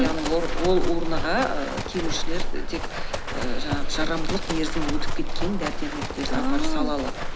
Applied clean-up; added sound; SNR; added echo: none; Livestock, farm animals, working animals; -4 dB; none.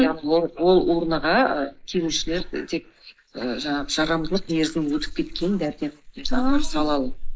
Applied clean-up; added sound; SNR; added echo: neural mask model Resemble Enhance denoiser.